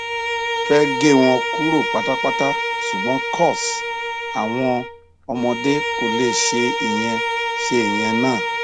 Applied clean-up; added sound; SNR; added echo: none; Bowed string instrument; 2 dB; none.